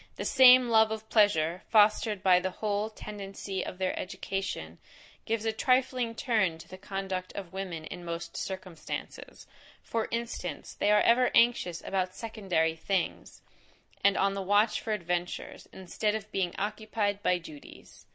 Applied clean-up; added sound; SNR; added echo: none; none; none; none.